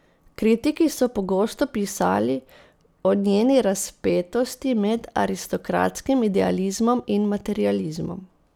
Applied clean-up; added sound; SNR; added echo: none; none; none; none.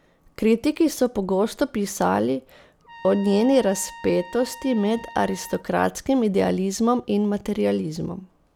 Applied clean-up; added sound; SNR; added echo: none; Trumpet; 19 dB; none.